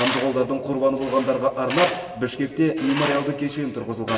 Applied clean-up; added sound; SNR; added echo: none; Tools; 9 dB; reverberation time 2.7 s.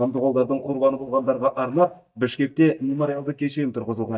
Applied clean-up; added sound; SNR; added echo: neural mask model DeepFilterNet 3.